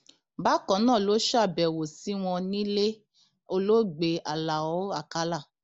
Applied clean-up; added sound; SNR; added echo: none; none; none; none.